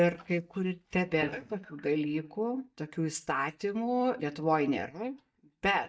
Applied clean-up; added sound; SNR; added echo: neural mask model DeepFilterNet 3.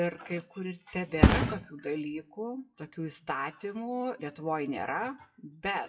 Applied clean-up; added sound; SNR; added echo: classical method WPE with log-MMSE.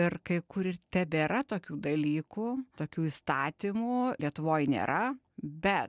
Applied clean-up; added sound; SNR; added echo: none; none; none; none.